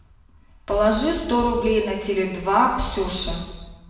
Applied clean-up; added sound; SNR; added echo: none; none; none; reverberation time 1.2 s.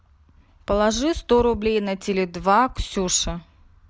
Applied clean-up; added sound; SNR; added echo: none; none; none; none.